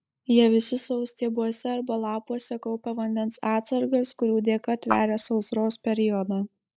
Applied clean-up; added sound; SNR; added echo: neural mask model Resemble Enhance denoiser.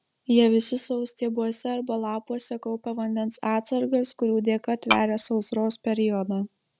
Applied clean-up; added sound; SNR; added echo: none; Tap / Glass; 0 dB; none.